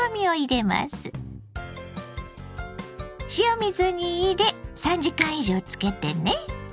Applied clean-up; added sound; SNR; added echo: none; Finger snapping; 7 dB; none.